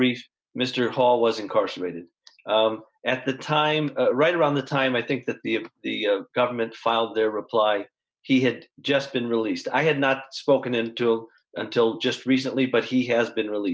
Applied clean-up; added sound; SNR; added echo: none; none; none; none.